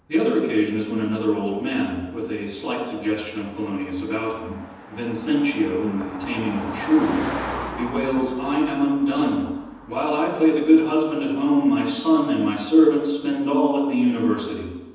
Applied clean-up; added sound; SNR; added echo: none; Car passing by; 16 dB; reverberation time 1.1 s.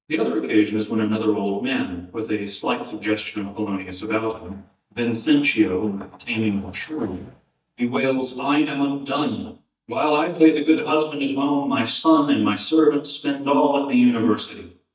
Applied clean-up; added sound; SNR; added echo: neural mask model DeepFilterNet 3.